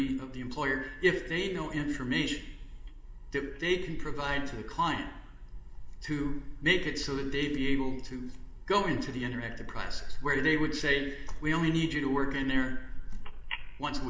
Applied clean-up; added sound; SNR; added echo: none; none; none; reverberation time 0.9 s.